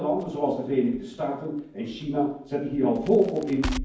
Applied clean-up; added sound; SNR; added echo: none; Crackle; 13 dB; reverberation time 0.9 s.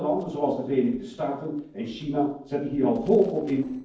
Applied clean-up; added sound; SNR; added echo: neural separator model SepFormer DNS4.